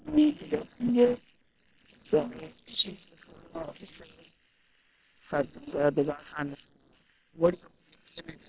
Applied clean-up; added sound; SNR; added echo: neural separator model SepFormer WHAM!.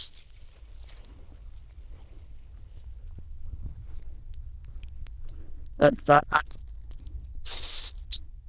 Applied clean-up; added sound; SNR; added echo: neural diffusion model UNIVERSE++.